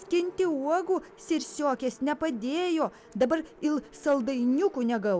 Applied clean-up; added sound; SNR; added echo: none; none; none; none.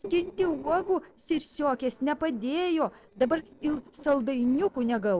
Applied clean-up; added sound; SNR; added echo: neural separator model SepFormer DNS4.